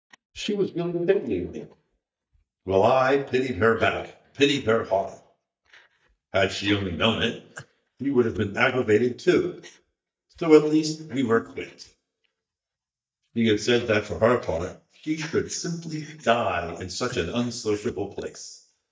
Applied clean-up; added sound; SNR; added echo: neural mask model DeepFilterNet 3.